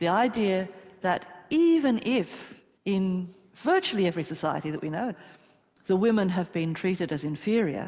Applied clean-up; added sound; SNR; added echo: none; none; none; none.